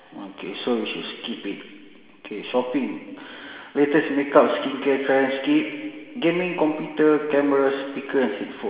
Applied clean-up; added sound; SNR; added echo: none; none; none; reverberation time 2.8 s.